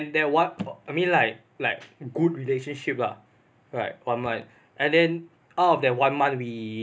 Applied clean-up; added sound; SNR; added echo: none; none; none; none.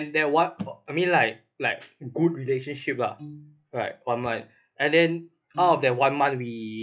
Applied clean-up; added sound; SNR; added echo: classical method log-MMSE.